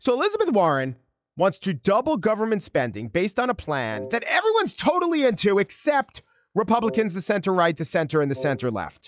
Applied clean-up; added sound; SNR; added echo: classical method log-MMSE.